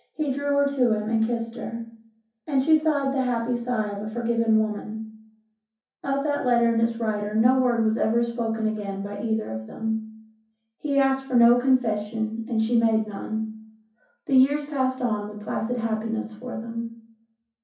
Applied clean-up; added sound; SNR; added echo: none; none; none; reverberation time 0.6 s.